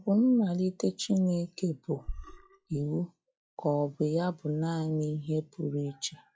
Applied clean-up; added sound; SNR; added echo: classical method log-MMSE.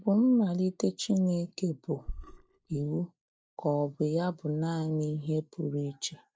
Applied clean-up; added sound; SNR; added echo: neural mask model DeepFilterNet 3.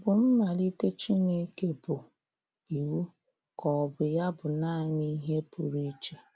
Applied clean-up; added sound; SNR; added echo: none; none; none; none.